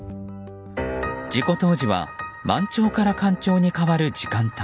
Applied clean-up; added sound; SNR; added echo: none; none; none; none.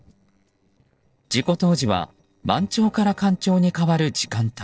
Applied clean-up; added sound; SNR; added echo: neural separator model SepFormer DNS4.